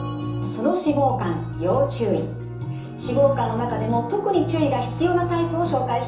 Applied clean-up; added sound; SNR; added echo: none; Wind instrument, woodwind instrument; 19 dB; reverberation time 0.6 s.